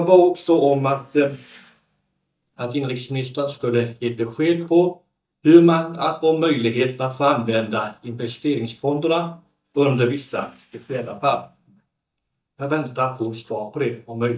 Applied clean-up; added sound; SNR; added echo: neural mask model DeepFilterNet 3.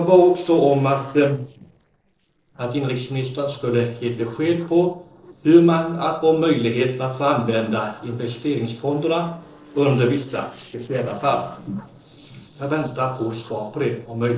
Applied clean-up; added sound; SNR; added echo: neural separator model SepFormer DNS4.